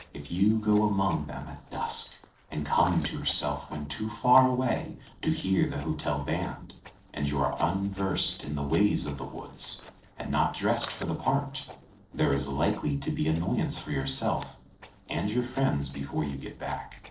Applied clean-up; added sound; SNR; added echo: neural separator model SepFormer DNS4.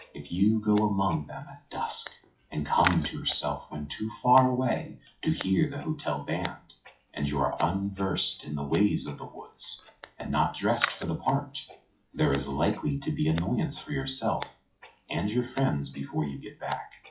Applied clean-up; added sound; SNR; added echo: classical method WPE with log-MMSE.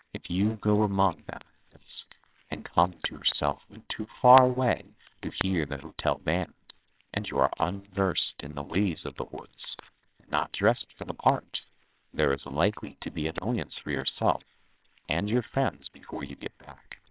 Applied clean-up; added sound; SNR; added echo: neural separator model SepFormer WHAMR!.